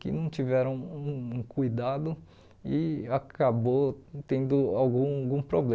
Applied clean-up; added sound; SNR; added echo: none; none; none; none.